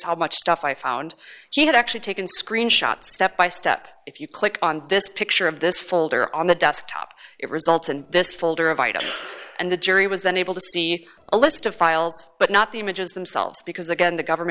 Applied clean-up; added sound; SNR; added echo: neural separator model SepFormer DNS4.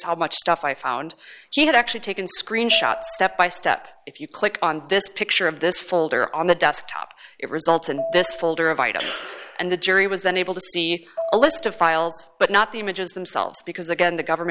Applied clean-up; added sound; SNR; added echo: none; Marimba, xylophone; 14 dB; none.